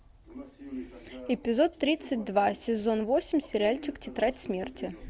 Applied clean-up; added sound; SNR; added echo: none; none; none; none.